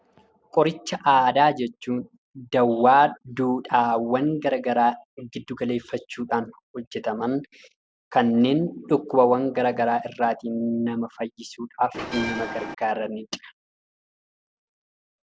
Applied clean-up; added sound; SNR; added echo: none; Bell; 7 dB; none.